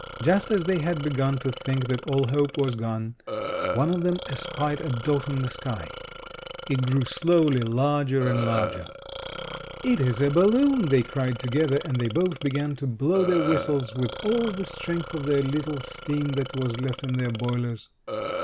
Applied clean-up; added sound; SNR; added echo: none; Burping, eructation; 10 dB; none.